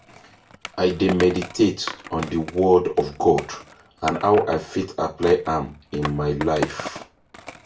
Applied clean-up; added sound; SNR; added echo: none; Skateboard; 13 dB; reverberation time 0.2 s.